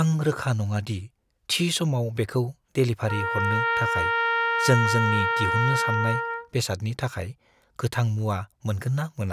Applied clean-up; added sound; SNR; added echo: none; Trumpet; 3 dB; none.